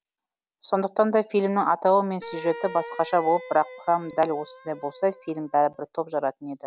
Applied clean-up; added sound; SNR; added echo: none; Wind instrument, woodwind instrument; 16 dB; none.